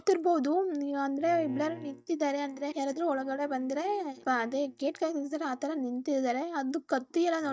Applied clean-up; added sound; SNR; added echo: neural mask model DeepFilterNet 3.